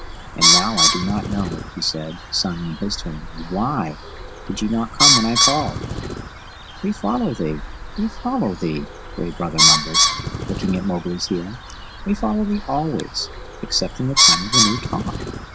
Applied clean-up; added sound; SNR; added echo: none; Bird; -2 dB; none.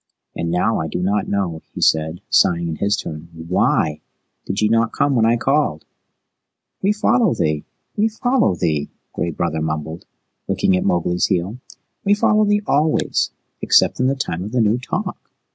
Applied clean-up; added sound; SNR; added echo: none; none; none; none.